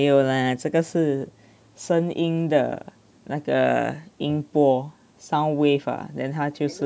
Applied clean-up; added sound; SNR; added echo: none; none; none; none.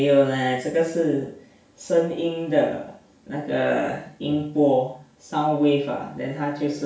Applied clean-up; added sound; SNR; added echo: none; none; none; reverberation time 0.5 s.